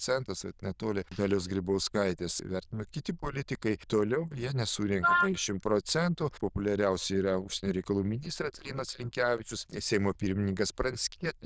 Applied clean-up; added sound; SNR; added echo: neural diffusion model UNIVERSE++.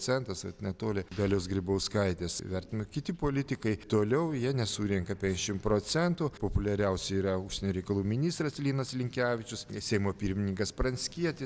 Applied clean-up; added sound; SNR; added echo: none; none; none; none.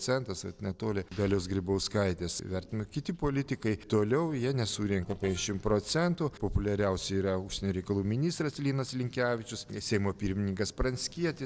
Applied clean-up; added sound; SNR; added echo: neural separator model SepFormer DNS4.